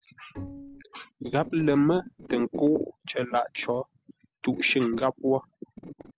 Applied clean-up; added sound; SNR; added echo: neural separator model SepFormer DNS4.